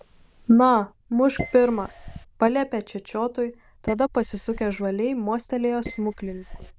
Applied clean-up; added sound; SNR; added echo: neural diffusion model UNIVERSE++.